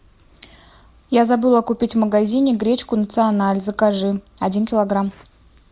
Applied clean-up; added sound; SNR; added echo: none; none; none; none.